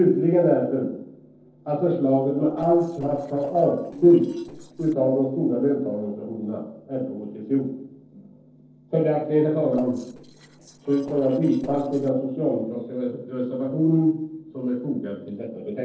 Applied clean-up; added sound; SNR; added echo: neural separator model SepFormer DNS4.